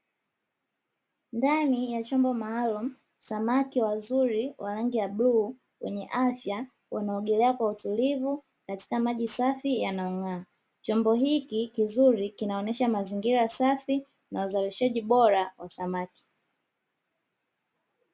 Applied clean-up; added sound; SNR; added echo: none; none; none; none.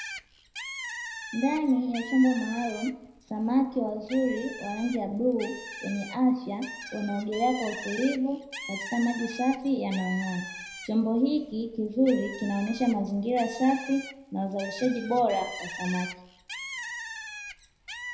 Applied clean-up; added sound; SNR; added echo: none; Bird; 12 dB; reverberation time 0.6 s.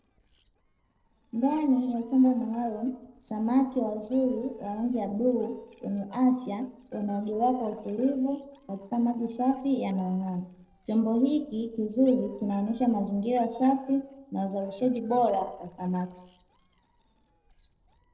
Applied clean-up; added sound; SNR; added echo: neural separator model SepFormer DNS4.